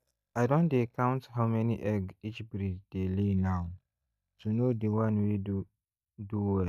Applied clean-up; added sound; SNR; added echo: neural mask model DeepFilterNet 3.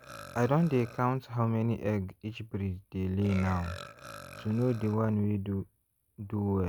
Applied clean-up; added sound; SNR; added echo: none; Burping, eructation; 18 dB; none.